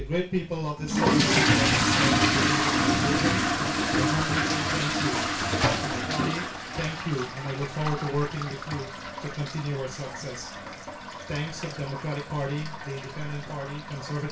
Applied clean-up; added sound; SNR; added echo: none; Fill (with liquid) / Toilet flush; -5 dB; reverberation time 0.3 s.